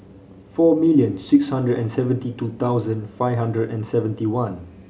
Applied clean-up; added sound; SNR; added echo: none; none; none; none.